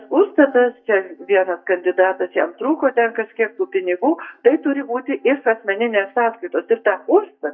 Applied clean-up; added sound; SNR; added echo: neural mask model DeepFilterNet 3.